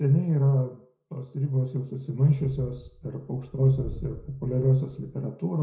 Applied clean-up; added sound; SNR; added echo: none; Wind; 16 dB; reverberation time 0.5 s.